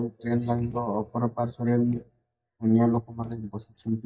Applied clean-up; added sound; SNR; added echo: neural mask model DeepFilterNet 3.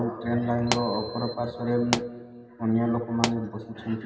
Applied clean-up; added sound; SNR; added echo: none; Explosion; 8 dB; reverberation time 2.2 s.